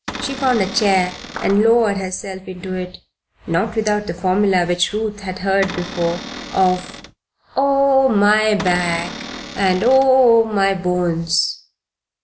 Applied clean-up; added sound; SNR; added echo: none; Cupboard open or close / Door + Clapping; 12 dB; none.